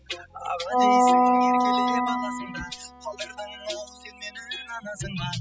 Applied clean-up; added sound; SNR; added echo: classical method spectral subtraction.